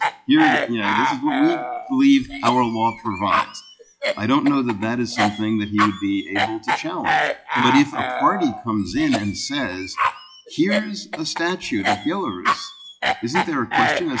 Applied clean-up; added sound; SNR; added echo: classical method log-MMSE.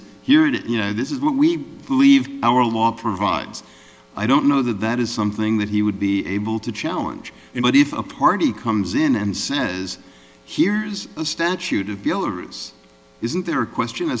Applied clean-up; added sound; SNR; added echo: none; none; none; none.